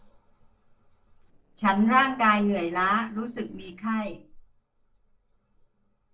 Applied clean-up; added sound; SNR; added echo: neural separator model SepFormer DNS4.